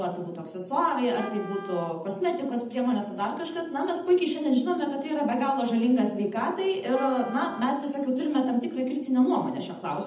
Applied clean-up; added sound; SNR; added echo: none; Wind instrument, woodwind instrument; 17 dB; reverberation time 0.8 s.